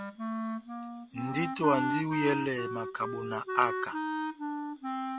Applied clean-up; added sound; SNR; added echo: none; Wind instrument, woodwind instrument; 2 dB; none.